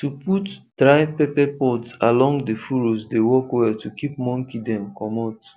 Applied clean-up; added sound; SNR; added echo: none; none; none; none.